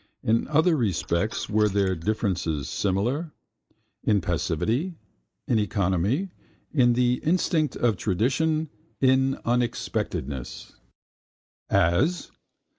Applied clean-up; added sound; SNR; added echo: neural mask model Resemble Enhance denoiser.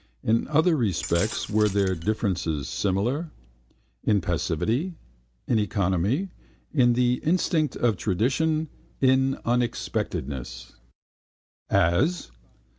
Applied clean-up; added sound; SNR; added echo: none; Glass; 14 dB; none.